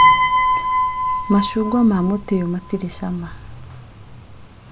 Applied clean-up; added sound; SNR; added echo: none; Piano; -2 dB; none.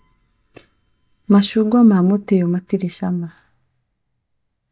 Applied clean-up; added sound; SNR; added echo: neural mask model DeepFilterNet 3.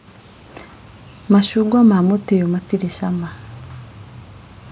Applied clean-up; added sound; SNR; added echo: none; none; none; none.